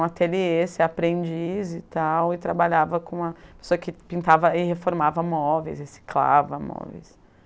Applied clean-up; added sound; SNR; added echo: none; none; none; none.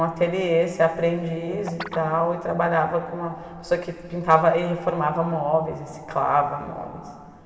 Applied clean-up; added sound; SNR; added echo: none; Guitar; 17 dB; reverberation time 2.4 s.